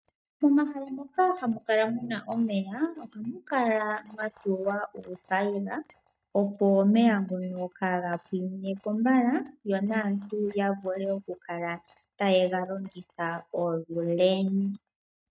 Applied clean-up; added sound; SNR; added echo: neural mask model DeepFilterNet 3.